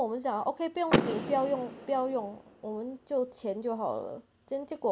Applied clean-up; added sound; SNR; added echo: none; Door / Car; 5 dB; none.